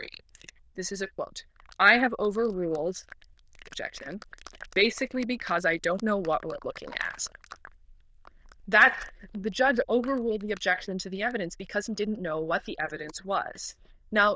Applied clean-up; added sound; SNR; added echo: neural diffusion model UNIVERSE++.